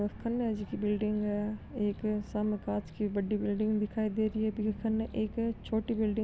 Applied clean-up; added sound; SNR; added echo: none; none; none; none.